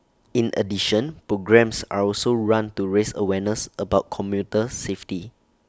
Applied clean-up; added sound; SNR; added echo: none; none; none; none.